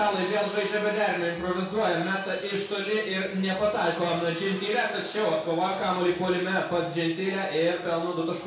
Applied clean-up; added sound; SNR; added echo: none; none; none; reverberation time 0.5 s.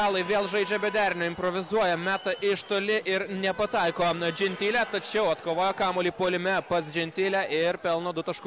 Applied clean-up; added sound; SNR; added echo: none; none; none; none.